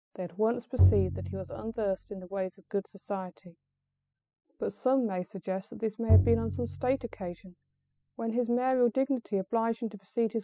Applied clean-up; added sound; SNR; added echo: classical method spectral subtraction.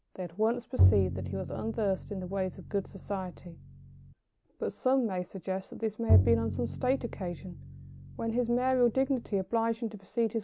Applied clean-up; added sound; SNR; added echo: none; Bowed string instrument; 1 dB; none.